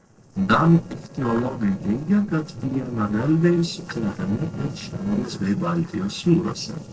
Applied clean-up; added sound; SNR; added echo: neural separator model SepFormer DNS4.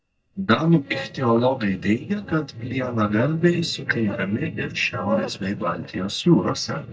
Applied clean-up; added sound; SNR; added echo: neural mask model DeepFilterNet 3.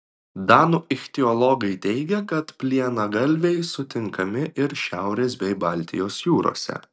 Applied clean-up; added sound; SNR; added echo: none; none; none; none.